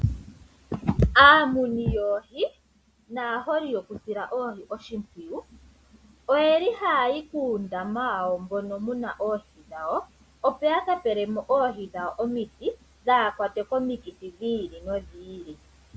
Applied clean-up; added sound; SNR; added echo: none; none; none; none.